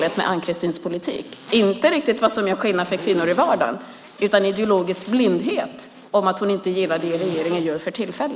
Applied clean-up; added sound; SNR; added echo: none; Zipper (clothing); 17 dB; none.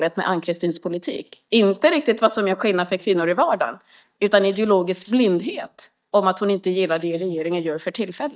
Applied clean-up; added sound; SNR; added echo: neural mask model DeepFilterNet 3.